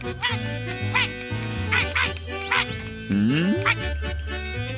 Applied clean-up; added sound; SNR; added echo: none; Bowed string instrument; 19 dB; none.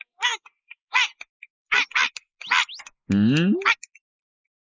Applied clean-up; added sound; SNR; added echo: neural mask model Resemble Enhance denoiser.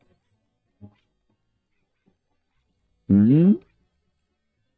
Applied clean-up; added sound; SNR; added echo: neural mask model DeepFilterNet 3.